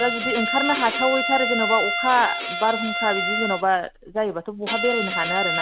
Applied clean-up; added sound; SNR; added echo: none; Bowed string instrument; 2 dB; none.